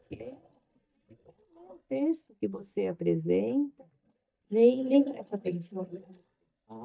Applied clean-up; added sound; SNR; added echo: neural mask model DeepFilterNet 3.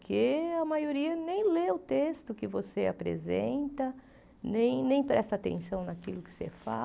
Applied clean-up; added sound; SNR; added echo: none; none; none; none.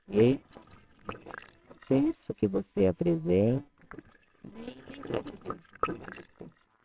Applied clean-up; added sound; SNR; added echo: neural separator model SepFormer WHAMR!.